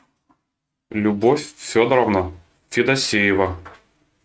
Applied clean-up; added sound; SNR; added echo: neural mask model RNNoise.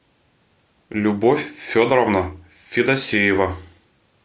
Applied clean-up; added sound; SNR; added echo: none; none; none; none.